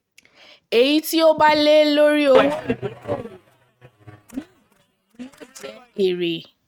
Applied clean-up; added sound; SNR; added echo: neural mask model RNNoise.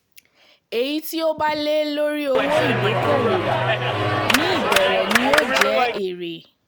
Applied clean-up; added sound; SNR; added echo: none; Clapping; -4 dB; none.